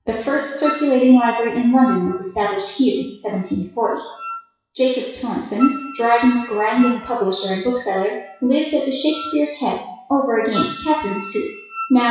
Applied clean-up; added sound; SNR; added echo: classical method WPE with log-MMSE.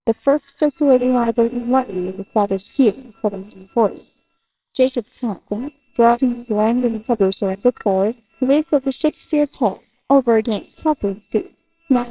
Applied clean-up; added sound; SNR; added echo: neural separator model SepFormer WHAMR!.